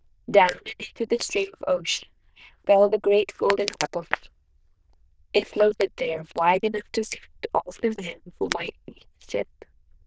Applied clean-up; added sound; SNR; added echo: neural diffusion model UNIVERSE++.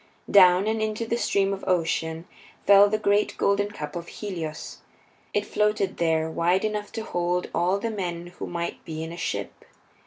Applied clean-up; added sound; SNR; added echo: none; none; none; none.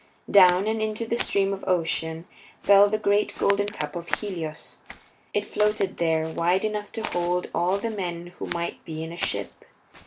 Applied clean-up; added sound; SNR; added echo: none; Walk, footsteps; 14 dB; none.